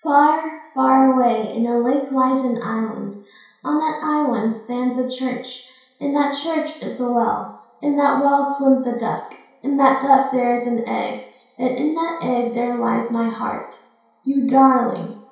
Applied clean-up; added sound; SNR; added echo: none; none; none; reverberation time 0.6 s.